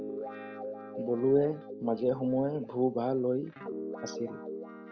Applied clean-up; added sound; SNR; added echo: none; Guitar; 10 dB; none.